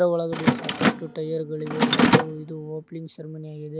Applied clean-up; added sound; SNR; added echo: none; Mechanisms; -5 dB; none.